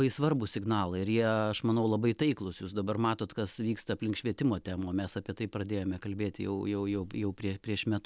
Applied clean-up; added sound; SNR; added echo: none; none; none; none.